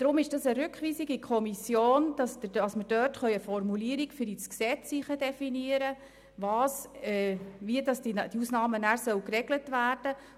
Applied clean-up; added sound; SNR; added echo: none; none; none; none.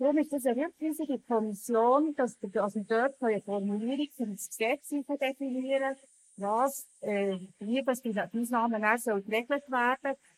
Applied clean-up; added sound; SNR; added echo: neural mask model Resemble Enhance denoiser.